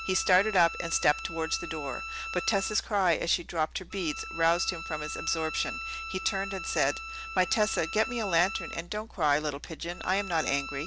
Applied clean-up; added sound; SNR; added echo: none; Bowed string instrument; 9 dB; none.